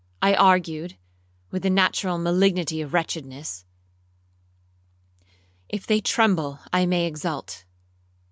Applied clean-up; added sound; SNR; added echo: none; none; none; none.